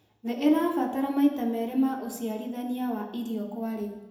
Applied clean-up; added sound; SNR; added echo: none; none; none; reverberation time 0.9 s.